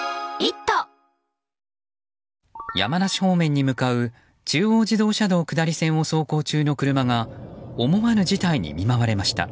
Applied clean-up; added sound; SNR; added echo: none; none; none; none.